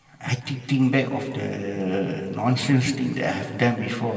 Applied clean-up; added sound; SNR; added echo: none; none; none; reverberation time 2.4 s.